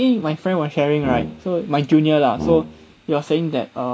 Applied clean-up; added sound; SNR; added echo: none; Brass instrument; 11 dB; none.